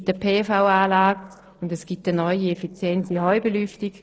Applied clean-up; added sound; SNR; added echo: neural separator model SepFormer DNS4.